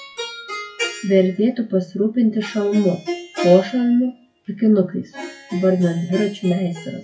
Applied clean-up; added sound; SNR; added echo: classical method WPE with log-MMSE.